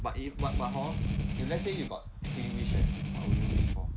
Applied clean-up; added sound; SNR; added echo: none; Strum; 4 dB; none.